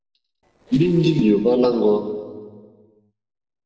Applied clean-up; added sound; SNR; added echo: neural separator model SepFormer DNS4.